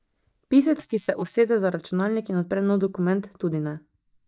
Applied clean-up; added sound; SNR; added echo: neural mask model DeepFilterNet 3.